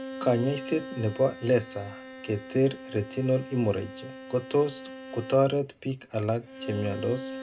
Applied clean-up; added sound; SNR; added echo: none; Bowed string instrument; 13 dB; reverberation time 0.2 s.